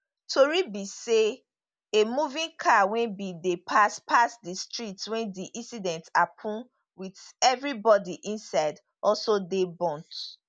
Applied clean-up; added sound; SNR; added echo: none; none; none; none.